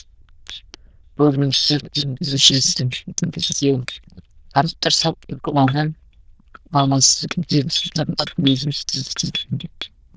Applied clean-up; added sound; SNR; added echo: neural diffusion model UNIVERSE++.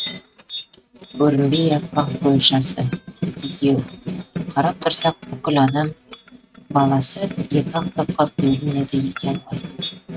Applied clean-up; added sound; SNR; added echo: neural mask model RNNoise.